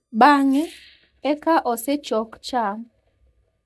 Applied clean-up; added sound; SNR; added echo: neural mask model DeepFilterNet 3.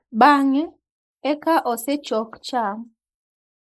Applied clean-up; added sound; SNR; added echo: neural mask model Resemble Enhance denoiser.